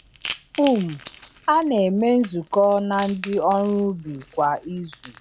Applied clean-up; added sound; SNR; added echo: none; Crack / Crackle; 12 dB; none.